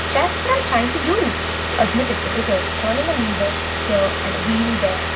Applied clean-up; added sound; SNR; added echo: none; Car; 0 dB; none.